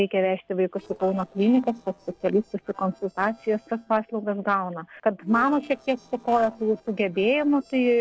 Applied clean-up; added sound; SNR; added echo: neural separator model SepFormer DNS4.